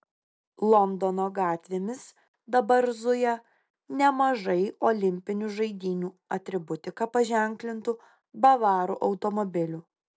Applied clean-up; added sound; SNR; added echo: none; none; none; none.